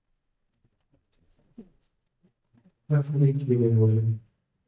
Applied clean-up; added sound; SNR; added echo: neural mask model DeepFilterNet 3.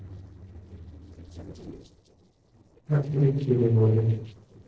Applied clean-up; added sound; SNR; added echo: neural separator model SepFormer DNS4.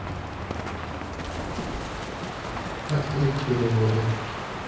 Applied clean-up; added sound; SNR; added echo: none; Crow; 3 dB; reverberation time 1.0 s.